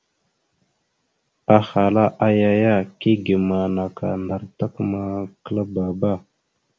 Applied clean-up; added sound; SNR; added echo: none; none; none; none.